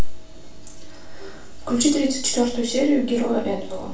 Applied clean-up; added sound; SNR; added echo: none; none; none; reverberation time 0.3 s.